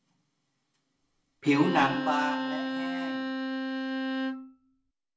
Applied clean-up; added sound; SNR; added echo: none; Bowed string instrument; 1 dB; reverberation time 0.6 s.